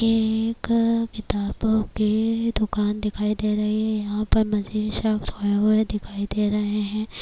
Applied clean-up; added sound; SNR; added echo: none; none; none; none.